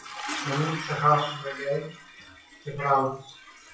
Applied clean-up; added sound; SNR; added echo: classical method WPE with log-MMSE.